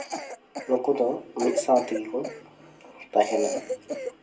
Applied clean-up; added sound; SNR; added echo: none; Cough; 7 dB; reverberation time 0.2 s.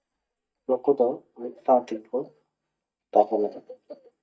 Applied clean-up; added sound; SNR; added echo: neural mask model DeepFilterNet 3.